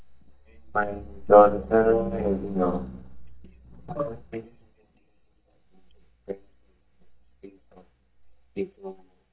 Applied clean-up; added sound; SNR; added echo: neural mask model DeepFilterNet 3.